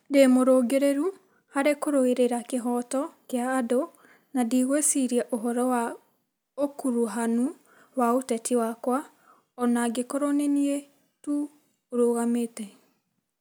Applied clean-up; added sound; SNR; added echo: none; none; none; none.